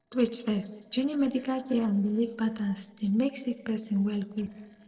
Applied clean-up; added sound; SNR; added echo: neural separator model SepFormer DNS4.